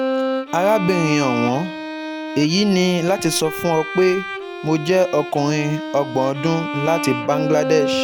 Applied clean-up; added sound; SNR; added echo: none; Bowed string instrument; 6 dB; none.